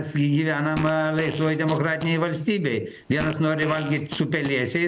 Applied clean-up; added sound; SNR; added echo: none; Fart; 14 dB; none.